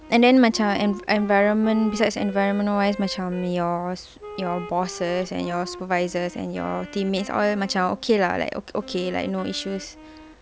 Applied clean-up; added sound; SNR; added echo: none; Wind instrument, woodwind instrument; 17 dB; none.